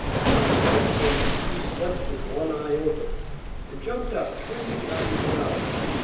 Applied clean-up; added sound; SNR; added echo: none; Waves, surf; -4 dB; reverberation time 0.9 s.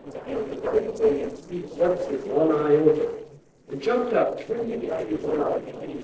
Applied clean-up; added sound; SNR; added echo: neural separator model SepFormer DNS4.